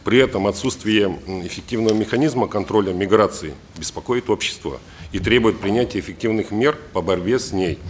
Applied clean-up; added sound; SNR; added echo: none; none; none; none.